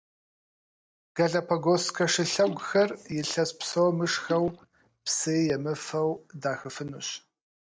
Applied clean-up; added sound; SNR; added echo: neural mask model DeepFilterNet 3.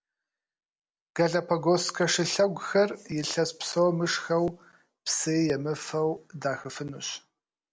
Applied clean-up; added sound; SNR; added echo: none; none; none; none.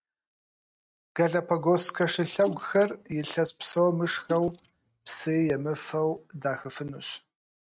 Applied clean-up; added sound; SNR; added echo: neural mask model RNNoise.